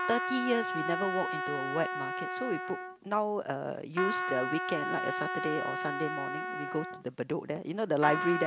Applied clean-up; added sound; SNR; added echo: none; Trumpet; 2 dB; none.